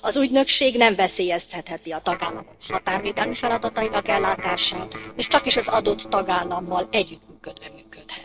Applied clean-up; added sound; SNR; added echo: neural separator model SepFormer DNS4.